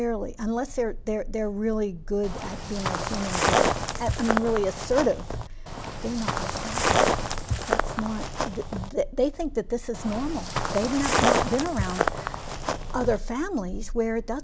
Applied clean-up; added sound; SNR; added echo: none; Walk, footsteps; -1 dB; none.